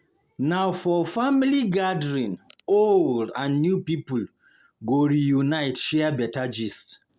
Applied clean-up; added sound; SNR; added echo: none; none; none; none.